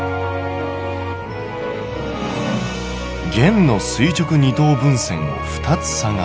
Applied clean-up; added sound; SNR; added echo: none; none; none; none.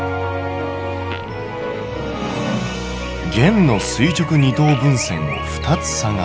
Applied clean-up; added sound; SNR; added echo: none; Chirp, tweet + Fart; 18 dB; none.